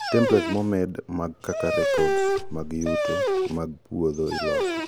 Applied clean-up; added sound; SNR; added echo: none; Dog; 0 dB; none.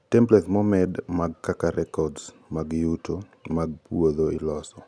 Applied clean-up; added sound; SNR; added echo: none; none; none; none.